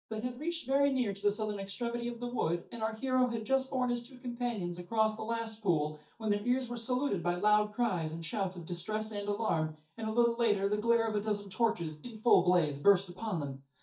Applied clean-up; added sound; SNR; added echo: neural mask model DeepFilterNet 3.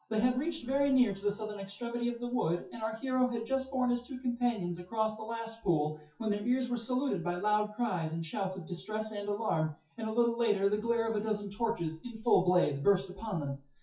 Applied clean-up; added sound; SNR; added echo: classical method WPE with log-MMSE.